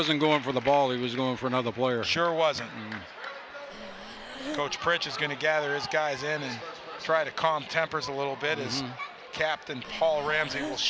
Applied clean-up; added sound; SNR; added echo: none; Breathing; 11 dB; none.